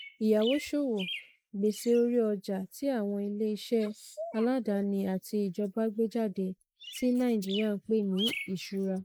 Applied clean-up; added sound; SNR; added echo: neural mask model Resemble Enhance denoiser.